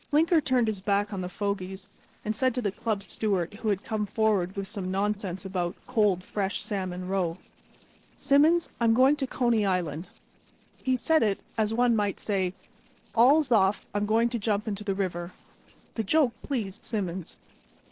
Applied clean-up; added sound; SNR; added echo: neural separator model SepFormer DNS4.